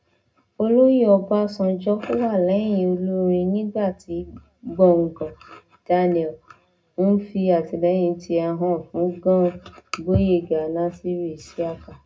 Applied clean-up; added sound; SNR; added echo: none; none; none; reverberation time 0.2 s.